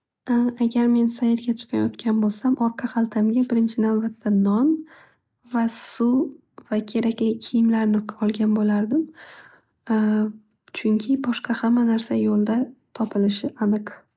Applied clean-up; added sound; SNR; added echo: none; none; none; none.